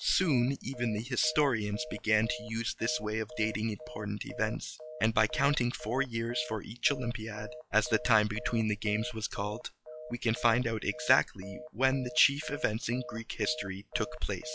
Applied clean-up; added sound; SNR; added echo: classical method log-MMSE.